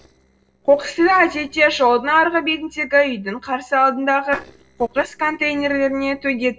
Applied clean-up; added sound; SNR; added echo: neural separator model SepFormer DNS4.